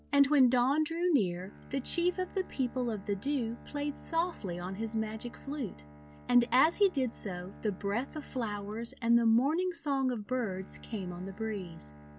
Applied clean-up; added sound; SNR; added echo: none; Bowed string instrument; 20 dB; none.